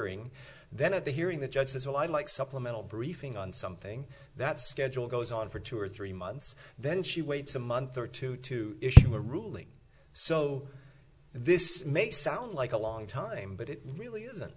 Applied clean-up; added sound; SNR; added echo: none; none; none; none.